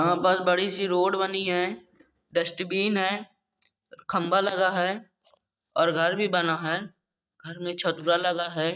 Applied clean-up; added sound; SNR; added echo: neural mask model DeepFilterNet 3.